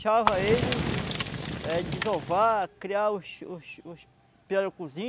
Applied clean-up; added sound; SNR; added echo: none; Fire; 1 dB; none.